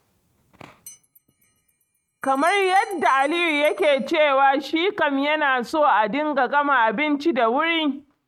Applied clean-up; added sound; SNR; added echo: neural mask model RNNoise.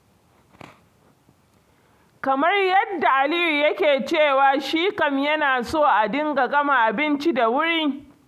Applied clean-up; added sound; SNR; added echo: none; none; none; none.